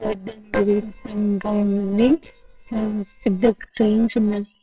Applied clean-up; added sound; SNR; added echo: neural separator model SepFormer WHAMR!.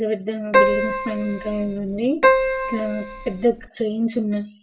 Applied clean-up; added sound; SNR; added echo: none; Keyboard (musical); -3 dB; reverberation time 0.2 s.